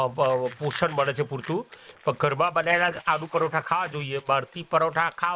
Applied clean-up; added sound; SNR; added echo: neural mask model Resemble Enhance denoiser.